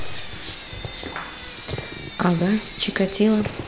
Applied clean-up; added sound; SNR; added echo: none; Drip / Sink (filling or washing); 14 dB; none.